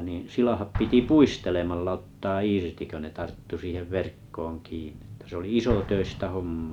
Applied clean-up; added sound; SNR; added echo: none; Explosion; 13 dB; none.